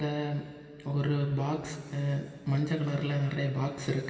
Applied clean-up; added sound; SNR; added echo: none; none; none; reverberation time 2.5 s.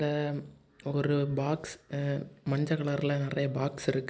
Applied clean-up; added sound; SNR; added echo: none; none; none; none.